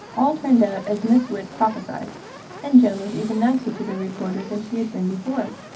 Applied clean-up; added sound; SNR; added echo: none; Fire; 17 dB; reverberation time 0.4 s.